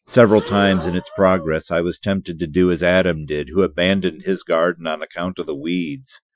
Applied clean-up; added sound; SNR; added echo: classical method Wiener filter.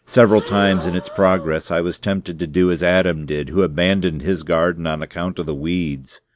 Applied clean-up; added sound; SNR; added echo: none; Breathing; 13 dB; none.